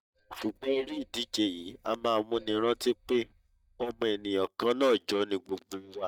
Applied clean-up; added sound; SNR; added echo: neural mask model DeepFilterNet 3.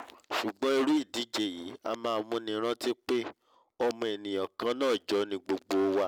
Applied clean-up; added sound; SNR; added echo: none; none; none; none.